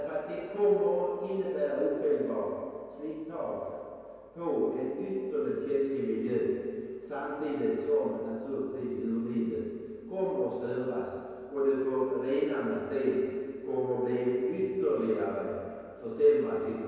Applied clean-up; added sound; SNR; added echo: none; none; none; reverberation time 2.2 s.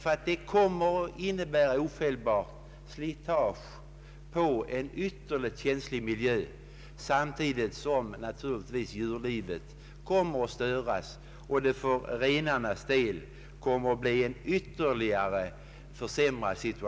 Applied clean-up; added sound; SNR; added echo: none; none; none; none.